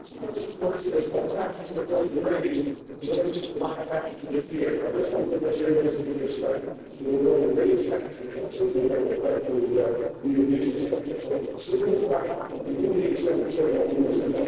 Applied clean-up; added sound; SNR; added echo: neural separator model SepFormer DNS4.